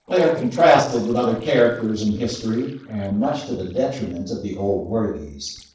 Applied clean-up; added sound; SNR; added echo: neural separator model SepFormer DNS4.